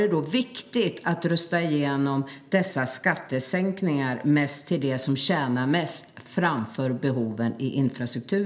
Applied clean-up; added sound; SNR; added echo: none; none; none; reverberation time 2.4 s.